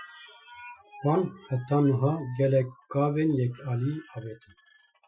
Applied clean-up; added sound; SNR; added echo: classical method Wiener filter.